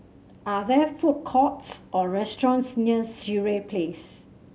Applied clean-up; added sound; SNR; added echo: none; none; none; none.